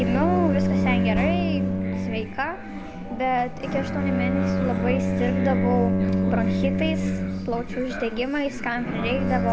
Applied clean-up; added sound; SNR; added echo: none; Bowed string instrument; -2 dB; none.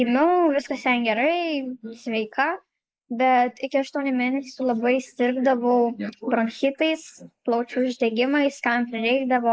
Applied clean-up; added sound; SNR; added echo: neural mask model Resemble Enhance denoiser.